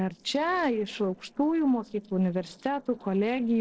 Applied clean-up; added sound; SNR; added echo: neural separator model SepFormer DNS4.